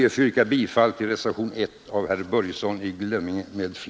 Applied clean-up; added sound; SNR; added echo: none; none; none; none.